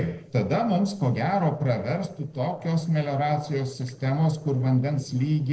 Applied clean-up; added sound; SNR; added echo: neural separator model SepFormer DNS4.